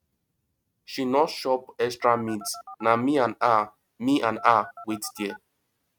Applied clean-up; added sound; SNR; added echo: neural mask model RNNoise.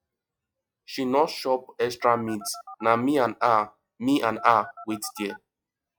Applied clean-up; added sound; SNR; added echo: classical method log-MMSE.